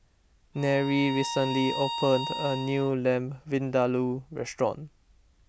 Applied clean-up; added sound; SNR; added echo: none; Bowed string instrument; 7 dB; none.